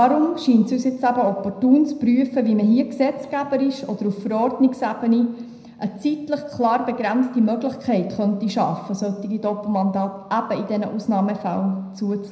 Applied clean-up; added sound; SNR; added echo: none; none; none; reverberation time 0.7 s.